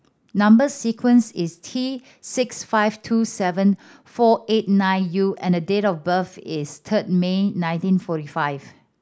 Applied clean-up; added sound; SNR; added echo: none; none; none; none.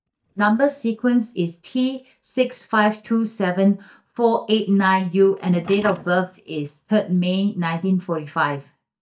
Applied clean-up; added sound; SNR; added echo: neural mask model DeepFilterNet 3.